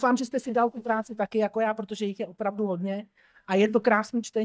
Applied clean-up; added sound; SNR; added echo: neural mask model DeepFilterNet 3.